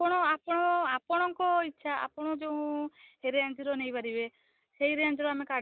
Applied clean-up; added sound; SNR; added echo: none; none; none; none.